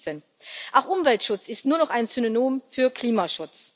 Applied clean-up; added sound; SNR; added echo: none; none; none; none.